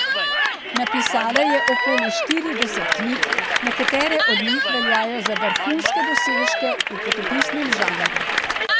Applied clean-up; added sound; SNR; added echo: none; Cheering / Clapping; -4 dB; none.